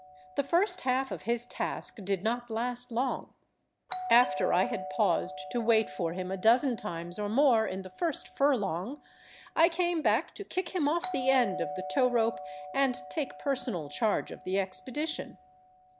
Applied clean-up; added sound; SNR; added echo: none; Doorbell; 12 dB; none.